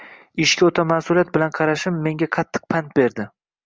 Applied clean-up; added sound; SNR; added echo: none; none; none; none.